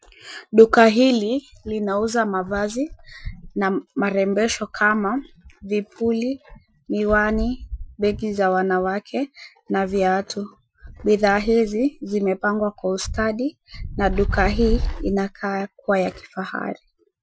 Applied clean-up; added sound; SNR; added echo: classical method Wiener filter.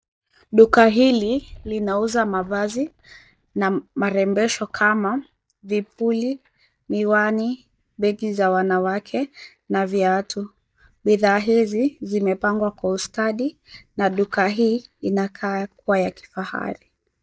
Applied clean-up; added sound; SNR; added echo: neural mask model DeepFilterNet 3.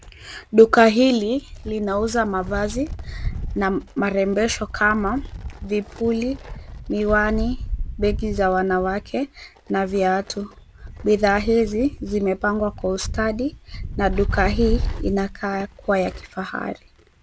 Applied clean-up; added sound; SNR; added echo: none; Wind; 9 dB; none.